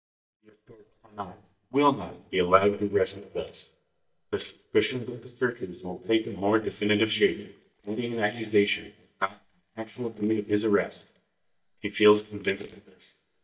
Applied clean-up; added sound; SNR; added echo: neural mask model DeepFilterNet 3.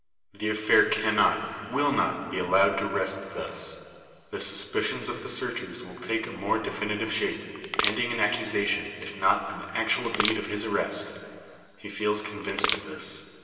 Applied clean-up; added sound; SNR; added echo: none; Crushing; -1 dB; reverberation time 2.5 s.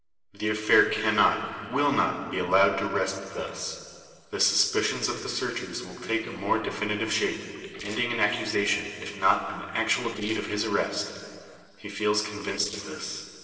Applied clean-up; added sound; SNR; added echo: neural separator model SepFormer DNS4.